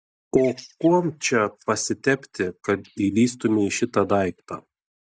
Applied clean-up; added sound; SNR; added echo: neural mask model DeepFilterNet 3.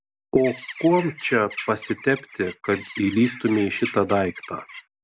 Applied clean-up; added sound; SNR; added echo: none; Bird; 14 dB; none.